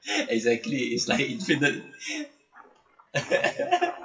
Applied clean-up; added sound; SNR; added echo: classical method WPE with log-MMSE.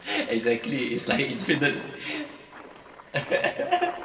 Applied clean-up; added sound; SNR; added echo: none; Engine; 17 dB; reverberation time 2.1 s.